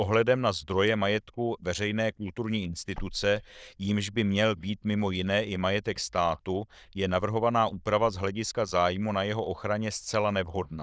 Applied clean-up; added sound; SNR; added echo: neural diffusion model UNIVERSE++.